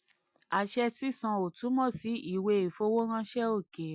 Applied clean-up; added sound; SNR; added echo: none; none; none; none.